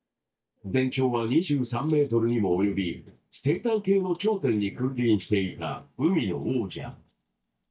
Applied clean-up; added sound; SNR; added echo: neural mask model DeepFilterNet 3.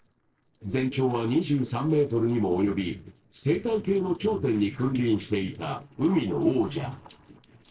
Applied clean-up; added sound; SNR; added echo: neural separator model SepFormer DNS4.